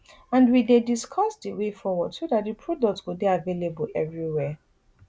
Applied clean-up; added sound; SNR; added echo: none; none; none; none.